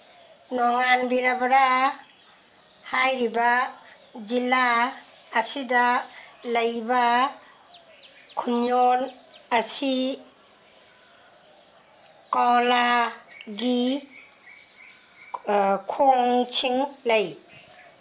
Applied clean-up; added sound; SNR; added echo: none; none; none; none.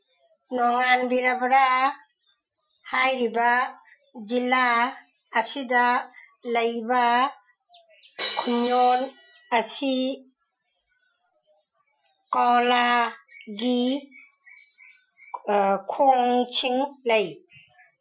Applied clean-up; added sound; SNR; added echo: classical method Wiener filter.